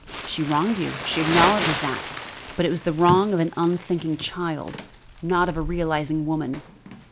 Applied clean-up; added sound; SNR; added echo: none; Crumpling, crinkling; 7 dB; none.